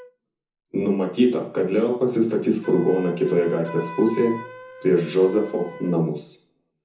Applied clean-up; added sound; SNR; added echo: none; Wind instrument, woodwind instrument; 19 dB; reverberation time 0.5 s.